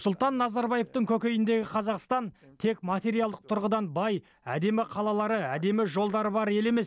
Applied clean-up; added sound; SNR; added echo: none; none; none; none.